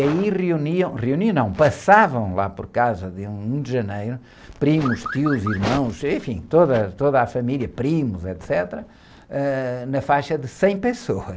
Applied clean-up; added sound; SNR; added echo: none; Car; 11 dB; none.